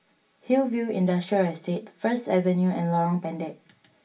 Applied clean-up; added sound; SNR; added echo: none; none; none; reverberation time 0.2 s.